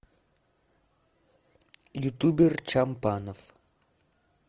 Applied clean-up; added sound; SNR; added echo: none; none; none; none.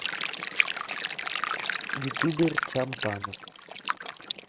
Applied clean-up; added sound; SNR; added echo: neural mask model RNNoise.